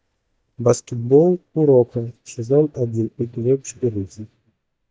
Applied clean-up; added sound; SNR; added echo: neural mask model DeepFilterNet 3.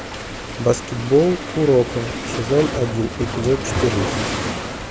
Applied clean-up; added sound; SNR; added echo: none; Waves, surf; 5 dB; none.